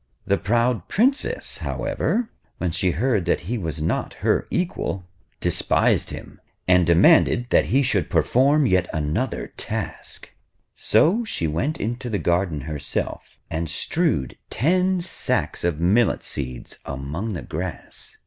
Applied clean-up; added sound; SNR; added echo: none; none; none; none.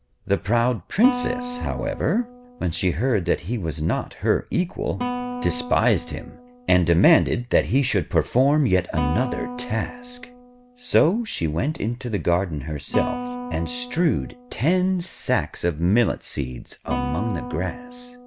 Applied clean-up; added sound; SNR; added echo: none; Guitar; 11 dB; none.